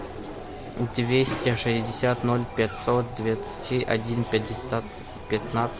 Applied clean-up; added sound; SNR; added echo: none; none; none; none.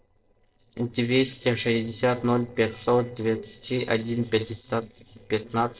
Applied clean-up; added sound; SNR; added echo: neural separator model SepFormer DNS4.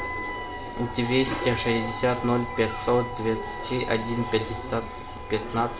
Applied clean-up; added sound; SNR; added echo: none; Wind instrument, woodwind instrument; 11 dB; reverberation time 0.7 s.